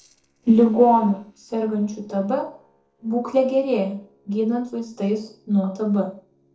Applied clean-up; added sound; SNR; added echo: neural separator model SepFormer DNS4.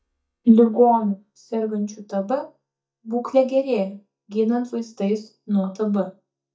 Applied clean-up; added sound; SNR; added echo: neural mask model DeepFilterNet 3.